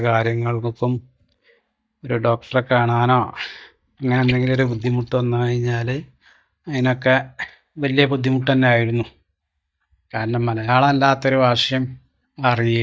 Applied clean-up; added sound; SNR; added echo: neural mask model DeepFilterNet 3.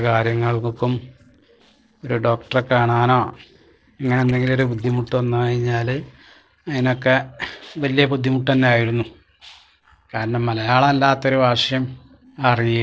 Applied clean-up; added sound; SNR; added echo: neural separator model SepFormer DNS4.